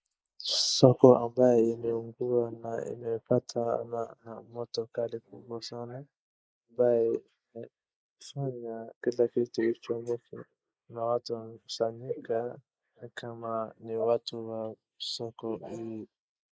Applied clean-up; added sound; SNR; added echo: neural mask model Resemble Enhance denoiser.